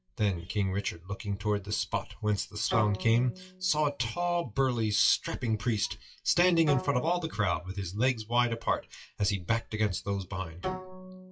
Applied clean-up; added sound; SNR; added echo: classical method WPE with log-MMSE.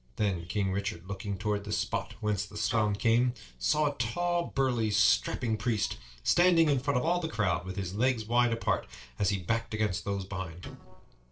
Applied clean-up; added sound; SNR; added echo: neural separator model SepFormer DNS4.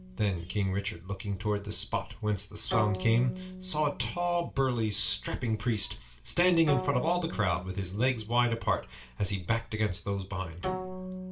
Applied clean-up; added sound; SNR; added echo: none; Bowed string instrument; 12 dB; reverberation time 0.2 s.